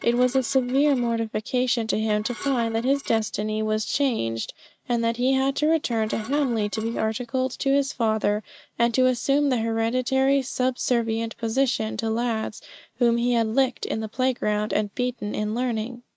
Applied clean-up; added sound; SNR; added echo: neural mask model RNNoise.